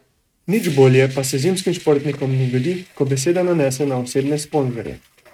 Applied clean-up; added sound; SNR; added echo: neural mask model RNNoise.